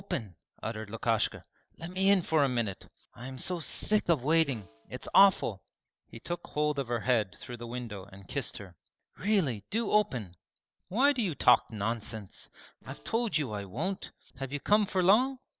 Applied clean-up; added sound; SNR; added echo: neural separator model SepFormer DNS4.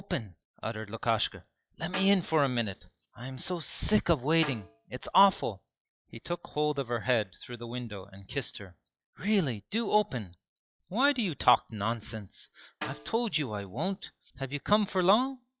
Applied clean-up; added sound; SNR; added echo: classical method log-MMSE.